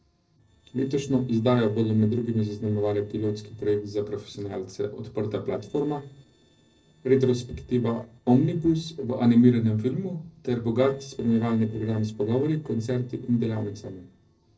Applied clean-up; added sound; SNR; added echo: neural separator model SepFormer DNS4.